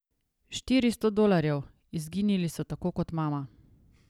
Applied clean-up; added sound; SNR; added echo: none; none; none; none.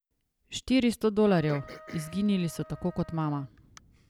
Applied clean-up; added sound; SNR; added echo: none; Cough + Trumpet; 19 dB; none.